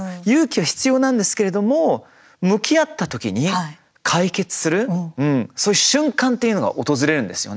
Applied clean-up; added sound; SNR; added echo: none; none; none; none.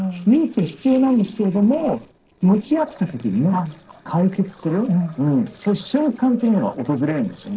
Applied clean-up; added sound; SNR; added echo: neural separator model SepFormer DNS4.